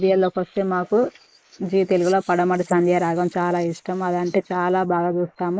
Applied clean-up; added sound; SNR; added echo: neural mask model Resemble Enhance denoiser.